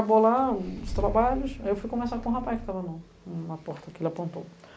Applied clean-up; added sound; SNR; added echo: none; Engine starting / Car; 8 dB; none.